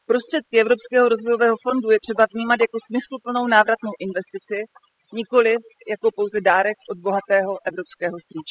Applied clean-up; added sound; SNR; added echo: classical method spectral subtraction.